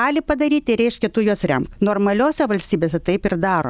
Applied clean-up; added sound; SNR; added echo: none; none; none; none.